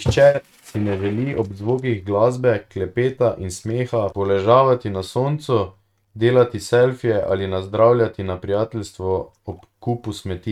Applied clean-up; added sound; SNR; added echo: neural mask model RNNoise.